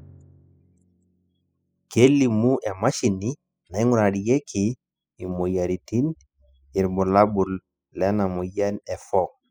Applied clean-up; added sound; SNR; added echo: classical method spectral subtraction.